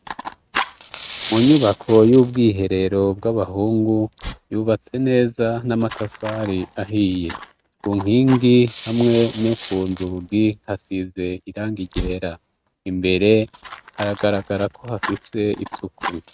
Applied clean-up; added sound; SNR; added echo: neural mask model RNNoise.